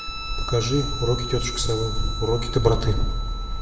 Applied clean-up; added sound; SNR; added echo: none; Guitar; 11 dB; reverberation time 1.4 s.